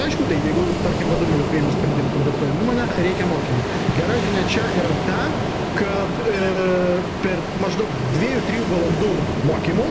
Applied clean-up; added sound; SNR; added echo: none; Ocean; 0 dB; none.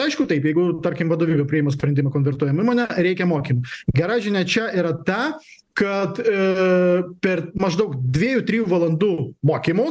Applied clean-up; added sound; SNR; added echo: none; none; none; none.